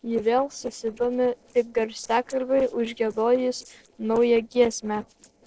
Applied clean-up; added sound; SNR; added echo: neural separator model SepFormer DNS4.